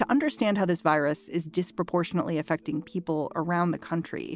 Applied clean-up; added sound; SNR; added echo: none; none; none; none.